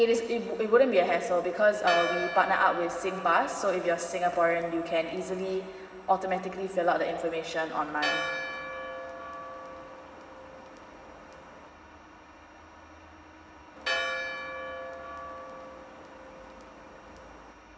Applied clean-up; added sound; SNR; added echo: none; Church bell; 7 dB; reverberation time 2.8 s.